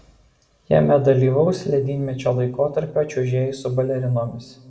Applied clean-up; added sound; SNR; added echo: none; none; none; reverberation time 1.4 s.